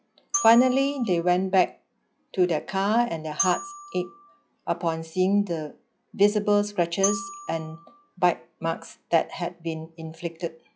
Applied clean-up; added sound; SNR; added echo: classical method log-MMSE.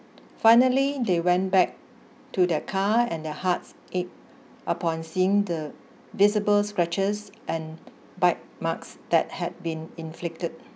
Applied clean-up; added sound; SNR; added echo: none; none; none; none.